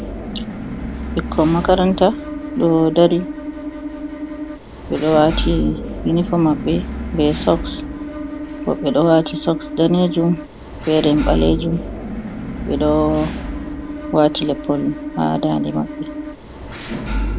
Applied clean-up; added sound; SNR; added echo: none; Engine / Mechanisms; 7 dB; none.